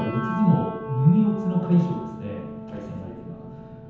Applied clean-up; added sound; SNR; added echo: none; Piano; 10 dB; reverberation time 0.9 s.